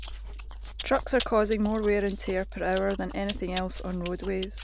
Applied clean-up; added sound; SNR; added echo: none; Chewing, mastication; 9 dB; none.